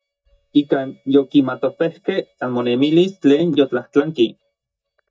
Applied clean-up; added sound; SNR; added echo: neural mask model DeepFilterNet 3.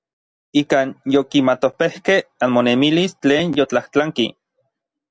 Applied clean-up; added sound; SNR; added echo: none; none; none; none.